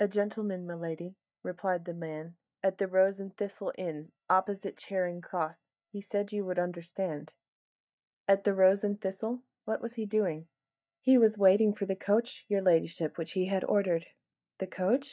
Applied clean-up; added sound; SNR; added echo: neural mask model DeepFilterNet 3.